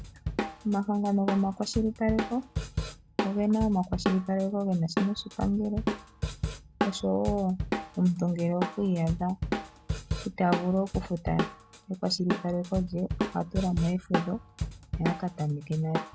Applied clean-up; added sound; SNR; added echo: none; Drum kit; 5 dB; none.